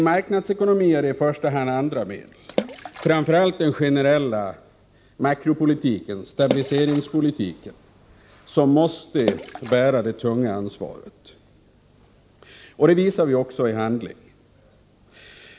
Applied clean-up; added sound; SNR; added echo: none; Water / Splash, splatter; 11 dB; none.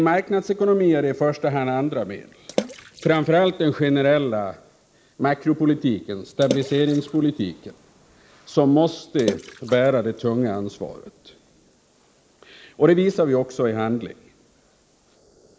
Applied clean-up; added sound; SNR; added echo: neural mask model Resemble Enhance denoiser.